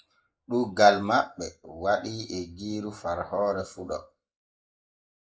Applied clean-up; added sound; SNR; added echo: neural mask model Resemble Enhance denoiser.